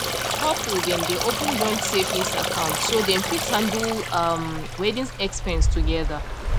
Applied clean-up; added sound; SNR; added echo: none; Stream; -1 dB; none.